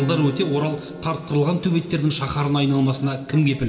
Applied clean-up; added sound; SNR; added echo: none; Acoustic guitar / Strum; 14 dB; reverberation time 1.6 s.